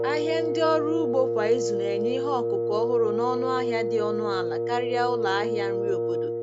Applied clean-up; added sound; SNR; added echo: none; Wind instrument, woodwind instrument; -2 dB; none.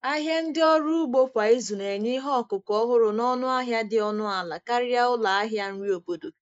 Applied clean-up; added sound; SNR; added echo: neural mask model Resemble Enhance denoiser.